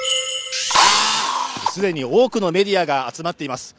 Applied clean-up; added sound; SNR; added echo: none; Drill; -2 dB; none.